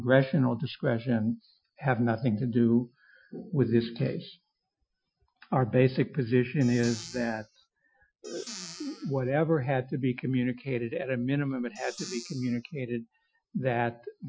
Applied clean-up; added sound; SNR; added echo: classical method Wiener filter.